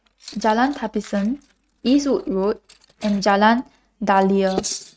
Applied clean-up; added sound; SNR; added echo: neural mask model RNNoise.